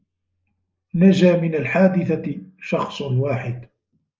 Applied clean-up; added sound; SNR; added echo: neural mask model Resemble Enhance denoiser.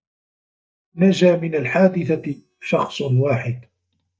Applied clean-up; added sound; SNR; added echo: neural mask model DeepFilterNet 3.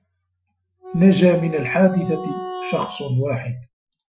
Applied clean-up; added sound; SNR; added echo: classical method Wiener filter.